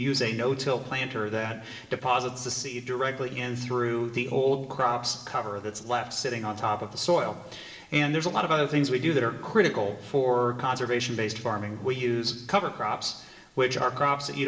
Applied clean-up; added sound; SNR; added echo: none; none; none; reverberation time 0.9 s.